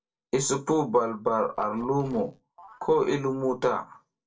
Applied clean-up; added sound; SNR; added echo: neural separator model SepFormer DNS4.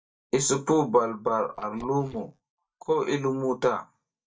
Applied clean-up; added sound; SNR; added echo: neural mask model DeepFilterNet 3.